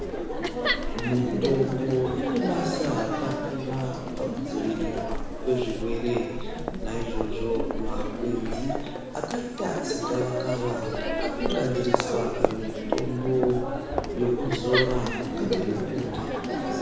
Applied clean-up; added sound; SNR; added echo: none; Crowd; -1 dB; reverberation time 1.0 s.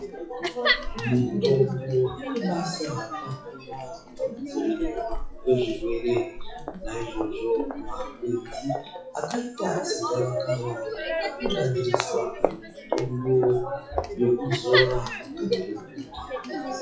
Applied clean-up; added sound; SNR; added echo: classical method WPE with log-MMSE.